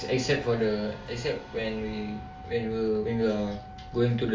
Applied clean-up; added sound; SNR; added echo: none; Wind instrument, woodwind instrument; 19 dB; reverberation time 0.3 s.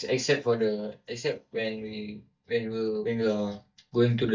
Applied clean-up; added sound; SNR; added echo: neural mask model DeepFilterNet 3.